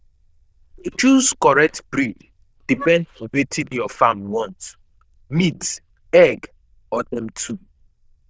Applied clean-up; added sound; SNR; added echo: neural diffusion model UNIVERSE++.